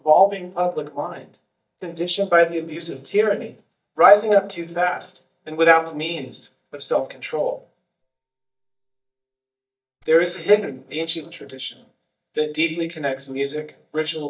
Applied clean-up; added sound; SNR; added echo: neural mask model DeepFilterNet 3.